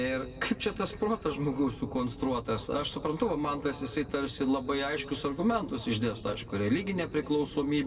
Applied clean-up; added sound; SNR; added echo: none; Fire; 17 dB; reverberation time 1.5 s.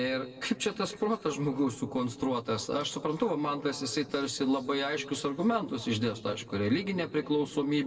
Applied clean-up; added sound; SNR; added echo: neural separator model SepFormer DNS4.